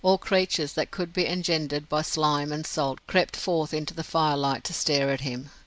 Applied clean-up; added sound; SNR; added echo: none; none; none; none.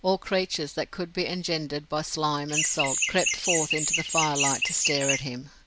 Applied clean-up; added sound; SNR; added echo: none; Chirp, tweet; -2 dB; none.